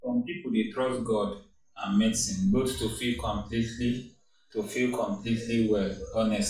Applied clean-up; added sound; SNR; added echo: none; none; none; reverberation time 0.4 s.